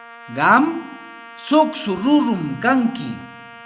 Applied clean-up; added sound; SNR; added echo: none; Trumpet; 20 dB; none.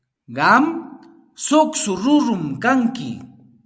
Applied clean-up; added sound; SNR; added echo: none; none; none; none.